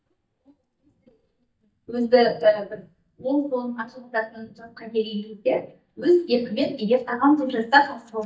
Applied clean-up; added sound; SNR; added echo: neural mask model DeepFilterNet 3.